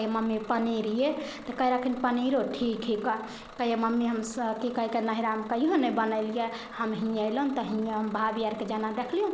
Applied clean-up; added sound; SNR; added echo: none; Bus / Engine; 19 dB; none.